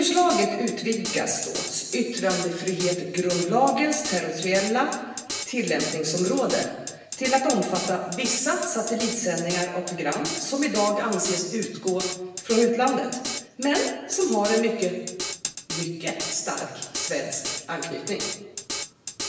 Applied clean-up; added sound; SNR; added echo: none; Drum kit; 9 dB; reverberation time 1.0 s.